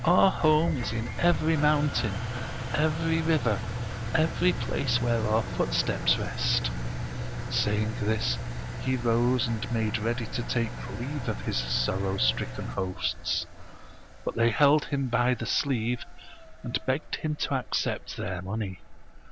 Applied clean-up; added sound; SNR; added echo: none; Engine; 6 dB; none.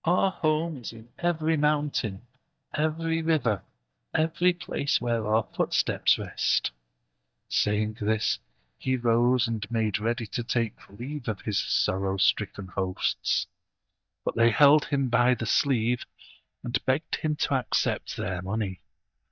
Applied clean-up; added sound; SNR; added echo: neural mask model DeepFilterNet 3.